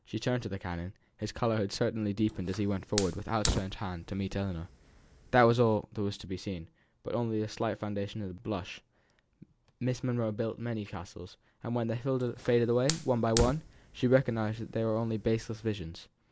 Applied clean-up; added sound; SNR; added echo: none; Fire; 8 dB; none.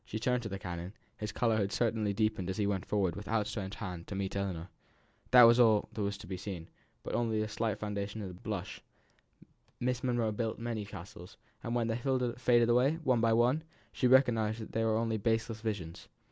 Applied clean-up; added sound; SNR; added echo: none; none; none; none.